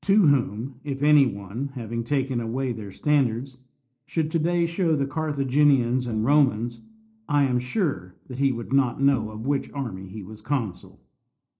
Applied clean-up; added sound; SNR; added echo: neural separator model SepFormer DNS4.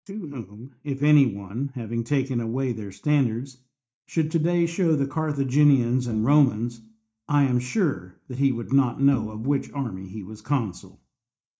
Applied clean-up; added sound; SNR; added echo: neural mask model DeepFilterNet 3.